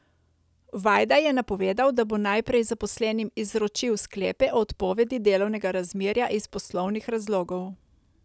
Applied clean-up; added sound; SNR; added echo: none; none; none; none.